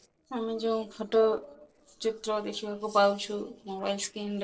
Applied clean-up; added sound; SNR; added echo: neural separator model SepFormer DNS4.